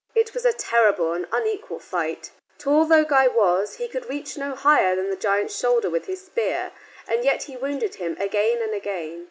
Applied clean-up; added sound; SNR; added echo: none; none; none; none.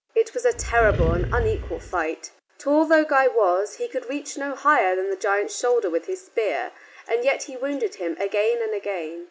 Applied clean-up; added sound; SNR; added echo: none; Animal; 4 dB; none.